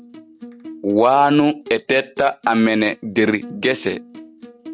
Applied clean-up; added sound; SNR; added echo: neural mask model RNNoise.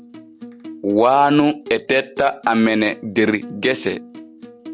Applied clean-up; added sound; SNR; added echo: none; Acoustic guitar; 18 dB; none.